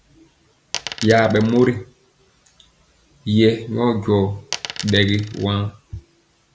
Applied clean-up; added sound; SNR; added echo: none; Coin (dropping); 12 dB; none.